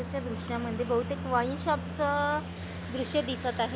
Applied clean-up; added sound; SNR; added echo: none; none; none; none.